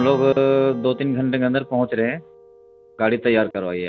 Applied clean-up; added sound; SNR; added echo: none; Strum; 17 dB; none.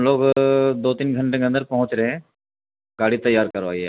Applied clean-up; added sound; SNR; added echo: none; none; none; none.